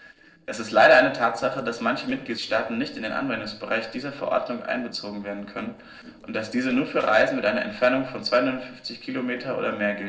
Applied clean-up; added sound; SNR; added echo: neural separator model SepFormer DNS4.